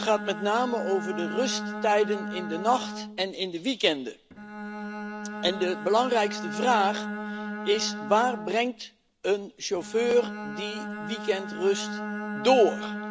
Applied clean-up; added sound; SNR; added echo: none; Bowed string instrument; 8 dB; none.